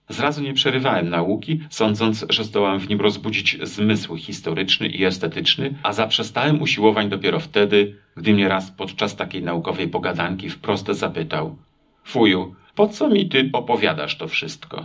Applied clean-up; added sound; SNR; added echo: none; none; none; reverberation time 0.4 s.